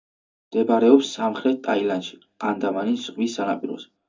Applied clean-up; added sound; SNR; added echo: none; none; none; reverberation time 0.3 s.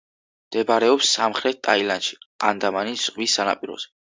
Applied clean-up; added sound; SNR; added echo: none; none; none; none.